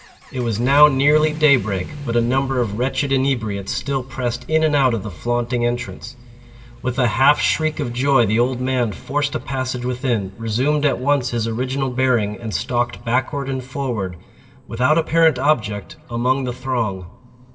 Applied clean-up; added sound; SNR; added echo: none; Accelerating, revving, vroom / Vehicle; 18 dB; reverberation time 1.2 s.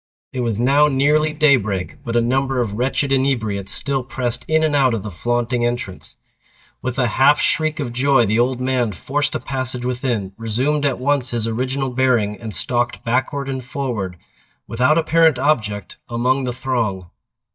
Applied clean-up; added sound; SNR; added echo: neural mask model DeepFilterNet 3.